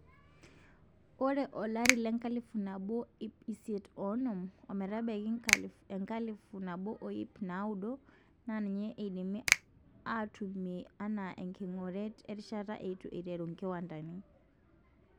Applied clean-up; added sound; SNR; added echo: none; Finger snapping; 0 dB; none.